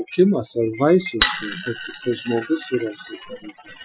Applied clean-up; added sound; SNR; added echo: classical method Wiener filter.